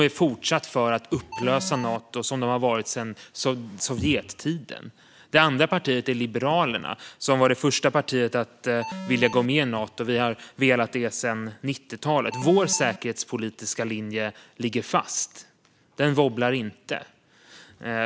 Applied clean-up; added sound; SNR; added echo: none; Alarm; 9 dB; none.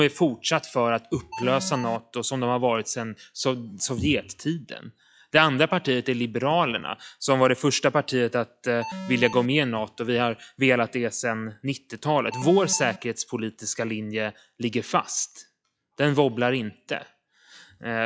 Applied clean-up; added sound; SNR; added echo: classical method log-MMSE.